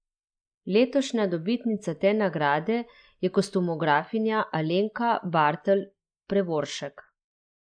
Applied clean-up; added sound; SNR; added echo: neural mask model Resemble Enhance denoiser.